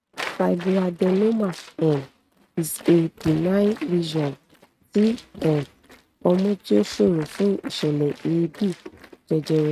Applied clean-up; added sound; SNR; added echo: neural mask model RNNoise.